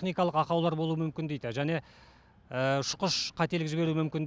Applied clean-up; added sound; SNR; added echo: none; none; none; none.